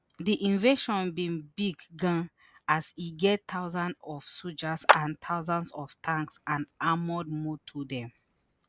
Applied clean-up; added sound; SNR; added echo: none; Clapping; -2 dB; none.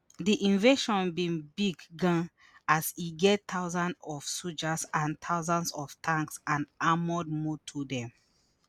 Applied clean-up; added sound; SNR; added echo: none; none; none; none.